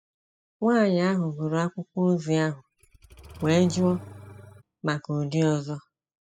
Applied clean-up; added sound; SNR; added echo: classical method spectral subtraction.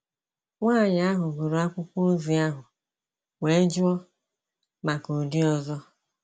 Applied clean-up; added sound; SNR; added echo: none; none; none; none.